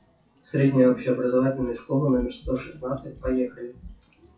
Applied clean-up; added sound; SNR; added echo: classical method WPE with log-MMSE.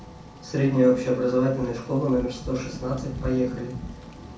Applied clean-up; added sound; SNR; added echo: none; Thunder / Rain; 13 dB; reverberation time 0.6 s.